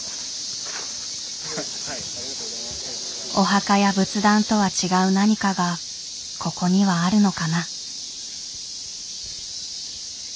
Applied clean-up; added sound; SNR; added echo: none; none; none; none.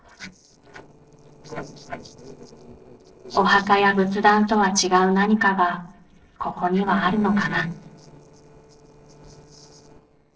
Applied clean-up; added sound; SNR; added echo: neural separator model SepFormer DNS4.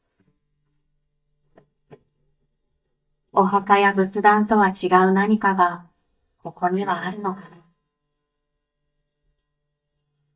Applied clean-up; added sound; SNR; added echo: neural mask model DeepFilterNet 3.